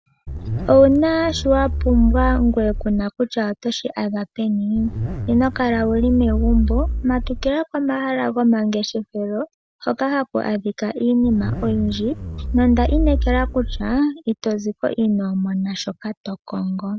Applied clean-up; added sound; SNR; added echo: none; Zipper (clothing); 3 dB; none.